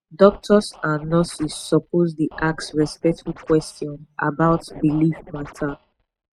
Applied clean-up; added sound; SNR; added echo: neural mask model RNNoise.